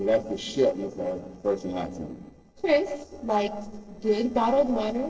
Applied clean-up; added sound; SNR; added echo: neural separator model SepFormer DNS4.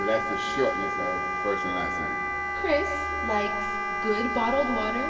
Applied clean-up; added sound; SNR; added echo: none; Wind instrument, woodwind instrument; 0 dB; reverberation time 2.2 s.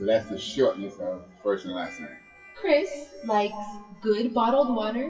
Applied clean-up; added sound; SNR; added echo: classical method WPE with log-MMSE.